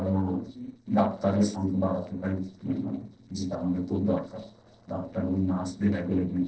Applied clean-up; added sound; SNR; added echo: neural separator model SepFormer DNS4.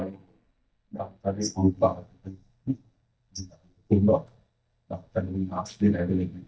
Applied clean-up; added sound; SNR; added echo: neural mask model DeepFilterNet 3.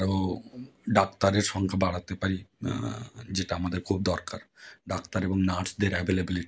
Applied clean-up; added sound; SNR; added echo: none; none; none; none.